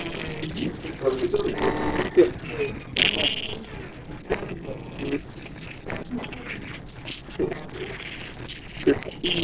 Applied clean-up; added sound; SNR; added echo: neural separator model SepFormer DNS4.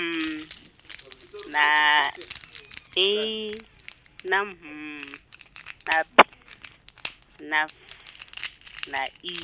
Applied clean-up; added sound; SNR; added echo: none; Crackle; 16 dB; none.